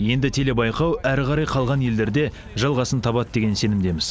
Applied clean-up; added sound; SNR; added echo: none; Wind; 16 dB; none.